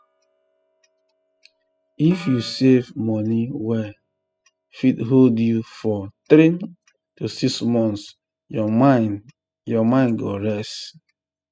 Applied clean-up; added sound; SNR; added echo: classical method spectral subtraction.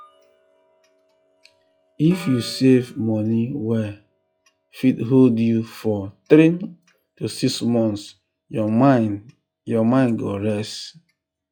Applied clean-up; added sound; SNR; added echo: classical method log-MMSE.